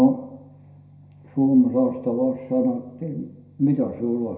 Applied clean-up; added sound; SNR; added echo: none; none; none; reverberation time 0.7 s.